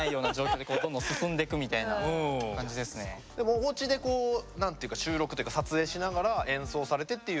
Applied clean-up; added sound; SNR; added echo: none; none; none; none.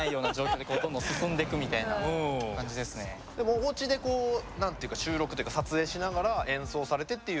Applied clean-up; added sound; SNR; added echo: none; Train; 14 dB; none.